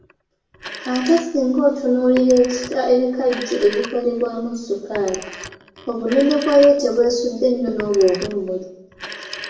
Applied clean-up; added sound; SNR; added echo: none; Telephone; 16 dB; reverberation time 0.8 s.